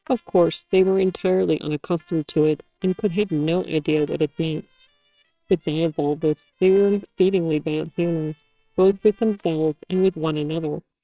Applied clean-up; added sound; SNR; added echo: neural separator model SepFormer WHAMR!.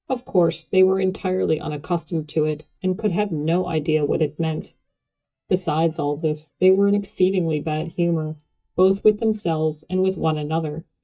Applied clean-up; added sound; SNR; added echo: neural mask model DeepFilterNet 3.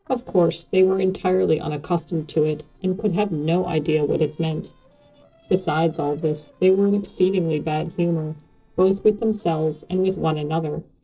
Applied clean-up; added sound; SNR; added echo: neural separator model SepFormer DNS4.